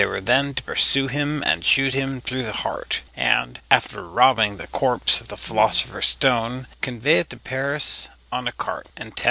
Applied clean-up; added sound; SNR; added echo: none; Brass instrument; 20 dB; none.